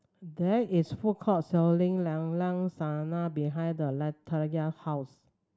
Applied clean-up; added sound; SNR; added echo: none; none; none; none.